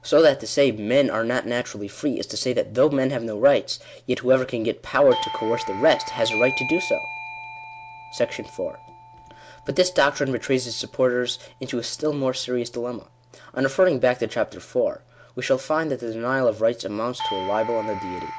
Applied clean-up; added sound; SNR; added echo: none; Doorbell; 13 dB; none.